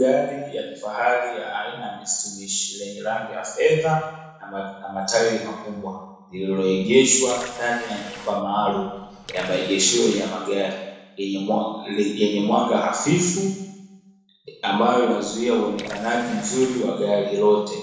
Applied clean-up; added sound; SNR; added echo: neural separator model SepFormer DNS4.